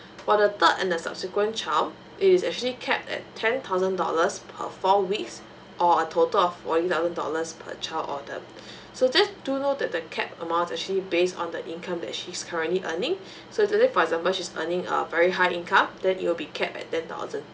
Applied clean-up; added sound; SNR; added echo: none; none; none; none.